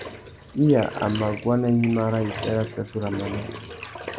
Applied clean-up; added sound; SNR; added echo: none; Bathtub (filling or washing); 12 dB; none.